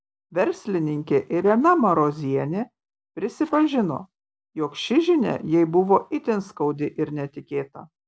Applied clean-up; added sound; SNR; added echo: neural separator model SepFormer DNS4.